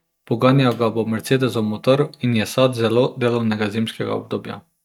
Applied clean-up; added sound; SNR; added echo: neural mask model DeepFilterNet 3.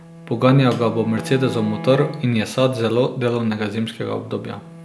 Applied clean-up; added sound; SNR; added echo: none; Bowed string instrument; 16 dB; none.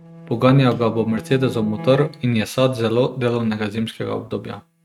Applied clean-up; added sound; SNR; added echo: neural mask model RNNoise.